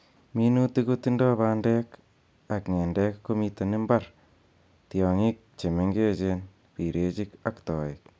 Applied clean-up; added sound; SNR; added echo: none; none; none; none.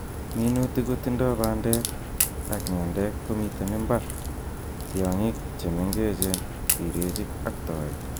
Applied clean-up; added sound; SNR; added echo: none; Crack; 3 dB; none.